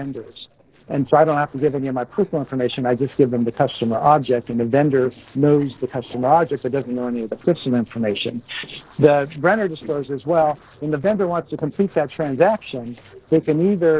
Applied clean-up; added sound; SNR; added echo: neural separator model SepFormer DNS4.